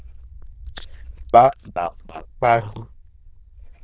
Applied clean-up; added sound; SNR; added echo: neural diffusion model UNIVERSE++.